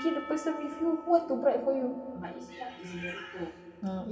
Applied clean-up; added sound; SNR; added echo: none; Percussion; 16 dB; reverberation time 2.1 s.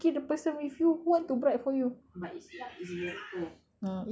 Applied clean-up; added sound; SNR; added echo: none; none; none; none.